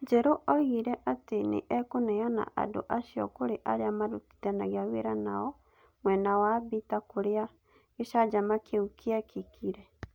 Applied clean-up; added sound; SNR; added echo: none; none; none; none.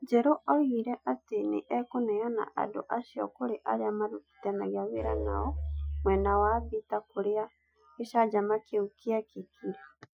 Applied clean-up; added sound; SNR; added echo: classical method Wiener filter.